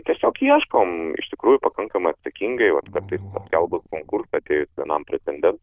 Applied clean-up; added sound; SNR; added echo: neural diffusion model UNIVERSE++.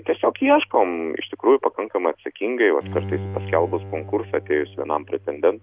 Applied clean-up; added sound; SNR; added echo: none; Bowed string instrument; 15 dB; none.